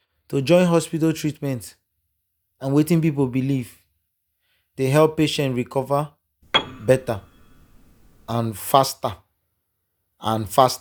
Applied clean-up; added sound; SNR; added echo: neural mask model DeepFilterNet 3.